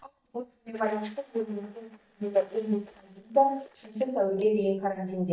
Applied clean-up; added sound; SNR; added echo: neural mask model DeepFilterNet 3.